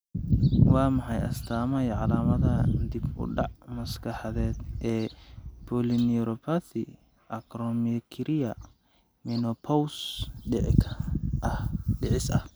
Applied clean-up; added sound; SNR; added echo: none; none; none; none.